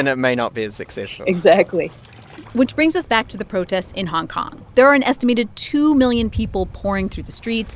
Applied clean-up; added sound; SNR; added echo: none; Waves, surf; 17 dB; none.